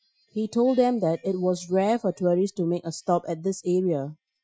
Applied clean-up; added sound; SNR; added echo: classical method Wiener filter.